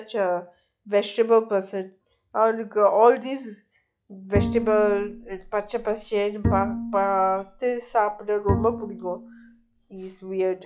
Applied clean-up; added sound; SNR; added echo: classical method log-MMSE.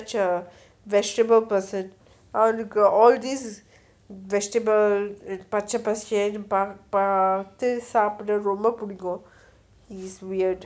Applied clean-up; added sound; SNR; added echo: none; none; none; none.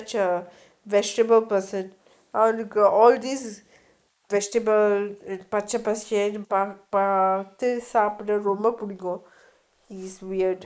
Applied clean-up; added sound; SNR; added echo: neural mask model Resemble Enhance denoiser.